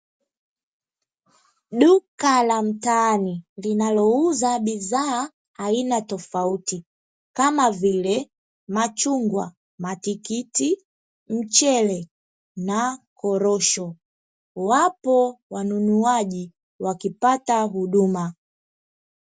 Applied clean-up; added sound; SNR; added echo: none; none; none; none.